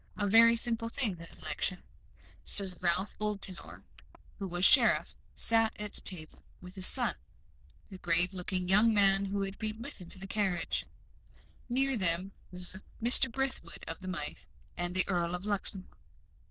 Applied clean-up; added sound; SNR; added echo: neural diffusion model UNIVERSE++.